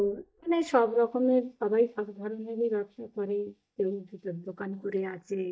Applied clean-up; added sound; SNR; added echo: neural mask model DeepFilterNet 3.